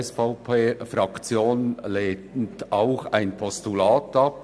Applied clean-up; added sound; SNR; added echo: none; none; none; none.